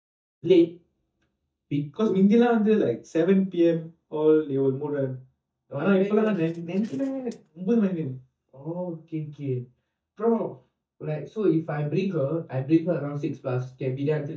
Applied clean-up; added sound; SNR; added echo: neural mask model DeepFilterNet 3.